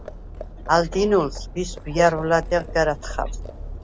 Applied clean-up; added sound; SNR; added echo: none; Livestock, farm animals, working animals; 10 dB; none.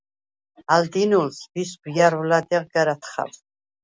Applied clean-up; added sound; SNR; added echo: none; none; none; none.